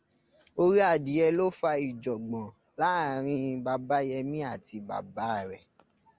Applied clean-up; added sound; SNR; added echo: none; none; none; none.